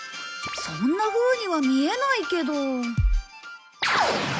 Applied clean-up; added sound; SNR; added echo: none; Bass drum; -2 dB; none.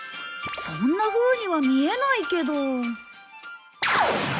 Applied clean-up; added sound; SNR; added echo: none; none; none; none.